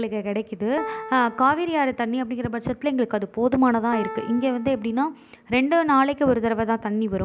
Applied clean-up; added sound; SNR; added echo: none; Piano; 15 dB; none.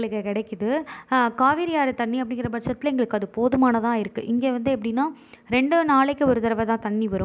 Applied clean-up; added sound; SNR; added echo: none; none; none; none.